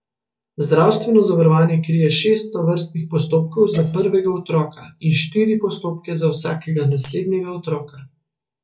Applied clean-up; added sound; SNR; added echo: neural separator model SepFormer DNS4.